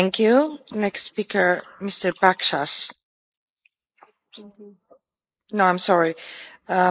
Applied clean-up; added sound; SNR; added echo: neural mask model Resemble Enhance denoiser.